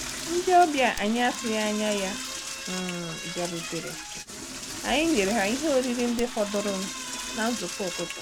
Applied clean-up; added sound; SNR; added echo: none; Toilet flush / Door; 8 dB; none.